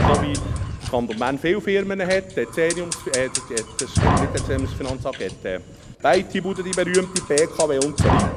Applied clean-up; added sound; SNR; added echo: none; Fire; 2 dB; none.